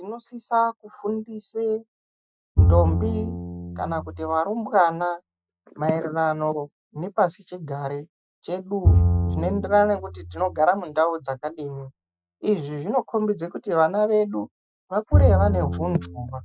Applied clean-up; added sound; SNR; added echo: classical method Wiener filter.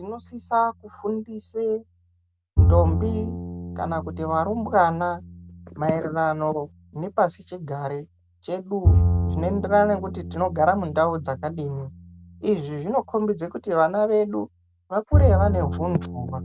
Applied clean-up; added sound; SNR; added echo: none; Bowed string instrument; 1 dB; none.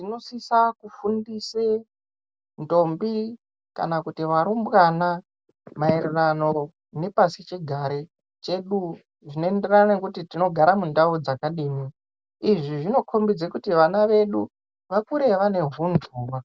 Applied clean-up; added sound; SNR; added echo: none; none; none; none.